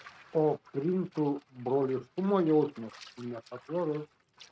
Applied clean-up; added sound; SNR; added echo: neural mask model RNNoise.